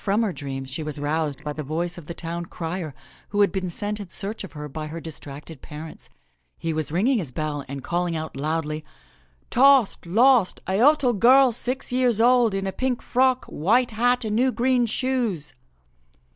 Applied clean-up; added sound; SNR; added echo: neural separator model SepFormer DNS4.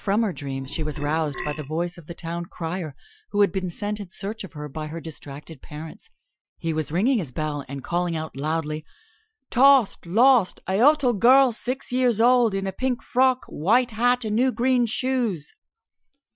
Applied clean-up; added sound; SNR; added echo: classical method Wiener filter.